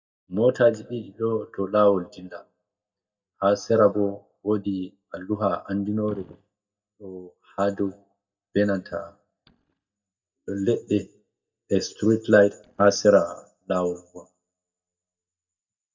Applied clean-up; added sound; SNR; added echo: neural mask model DeepFilterNet 3.